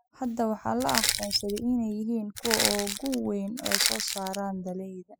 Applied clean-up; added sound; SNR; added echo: classical method spectral subtraction.